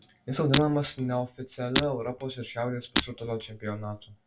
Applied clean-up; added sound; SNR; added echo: none; Shatter; 1 dB; reverberation time 0.2 s.